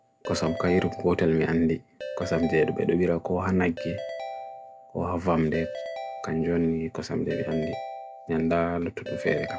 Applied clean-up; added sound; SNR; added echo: none; Ringtone / Keyboard (musical); 11 dB; none.